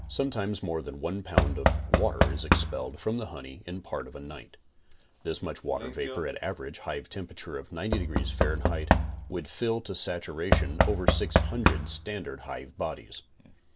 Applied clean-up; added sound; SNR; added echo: none; Knock / Wood; -3 dB; none.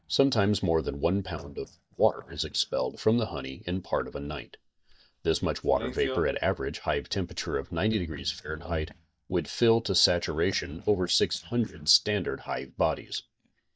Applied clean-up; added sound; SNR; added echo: neural mask model DeepFilterNet 3.